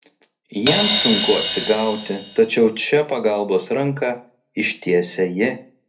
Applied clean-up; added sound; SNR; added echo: none; Crash cymbal; 4 dB; reverberation time 0.3 s.